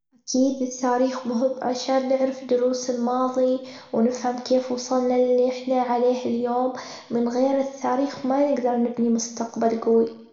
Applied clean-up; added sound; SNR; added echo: none; none; none; reverberation time 0.8 s.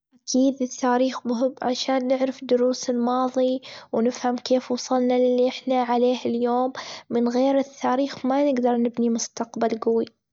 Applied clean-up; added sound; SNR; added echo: none; none; none; none.